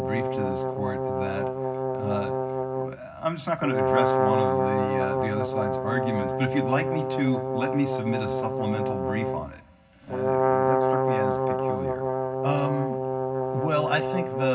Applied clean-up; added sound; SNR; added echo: none; Brass instrument; -4 dB; reverberation time 0.4 s.